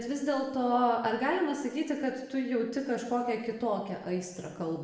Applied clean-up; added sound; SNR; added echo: none; none; none; reverberation time 0.9 s.